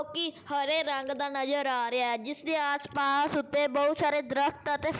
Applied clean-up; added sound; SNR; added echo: neural mask model Resemble Enhance denoiser.